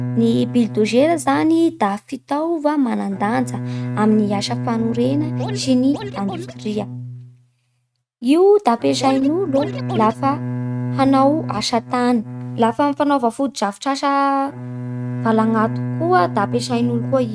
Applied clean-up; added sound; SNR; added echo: neural mask model RNNoise.